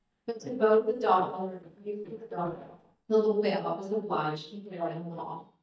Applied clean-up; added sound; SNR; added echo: neural mask model DeepFilterNet 3.